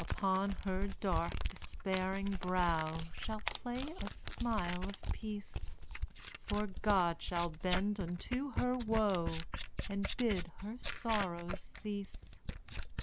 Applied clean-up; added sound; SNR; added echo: neural mask model Resemble Enhance denoiser.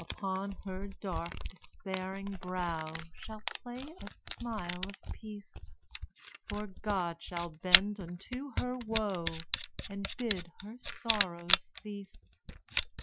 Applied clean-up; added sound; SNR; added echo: classical method Wiener filter.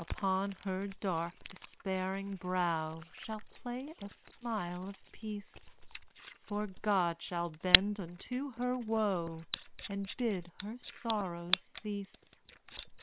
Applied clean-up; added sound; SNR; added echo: neural separator model SepFormer WHAM!.